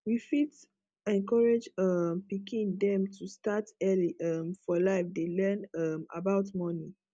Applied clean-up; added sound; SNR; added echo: none; none; none; none.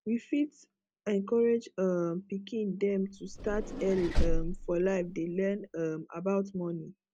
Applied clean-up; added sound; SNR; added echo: none; Vehicle; 1 dB; none.